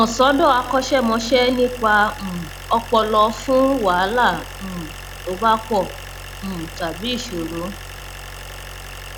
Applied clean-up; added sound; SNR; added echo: none; Idling; 14 dB; none.